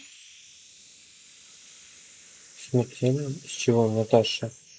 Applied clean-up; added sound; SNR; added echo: neural mask model Resemble Enhance denoiser.